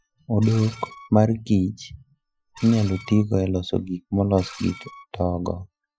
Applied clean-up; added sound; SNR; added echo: classical method Wiener filter.